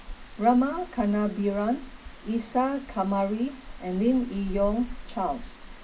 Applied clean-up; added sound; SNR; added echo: none; Rain; 13 dB; reverberation time 0.4 s.